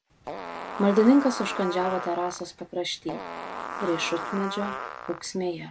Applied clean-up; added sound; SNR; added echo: none; Fart; 8 dB; none.